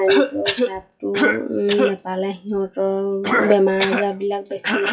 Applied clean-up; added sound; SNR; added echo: classical method WPE with log-MMSE.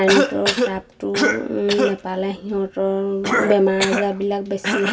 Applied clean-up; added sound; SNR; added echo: none; Cough; 3 dB; reverberation time 0.1 s.